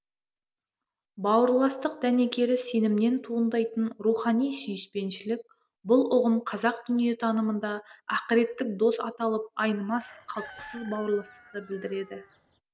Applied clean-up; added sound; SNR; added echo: none; Hi-hat + Chicken, rooster; 20 dB; none.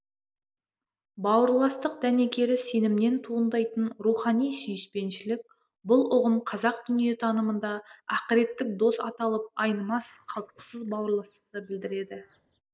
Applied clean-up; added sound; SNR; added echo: neural mask model Resemble Enhance denoiser.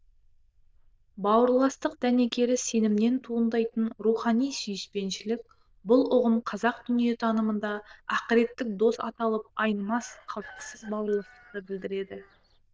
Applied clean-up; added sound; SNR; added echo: neural diffusion model UNIVERSE++.